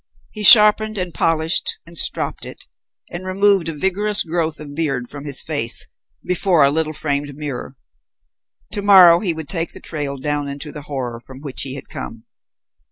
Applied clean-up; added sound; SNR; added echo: none; none; none; none.